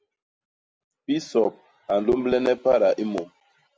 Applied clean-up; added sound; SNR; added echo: none; none; none; none.